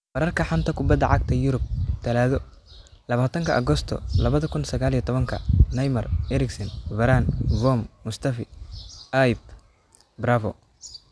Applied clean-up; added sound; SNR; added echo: none; none; none; none.